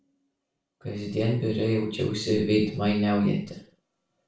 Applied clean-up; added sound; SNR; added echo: none; none; none; reverberation time 0.4 s.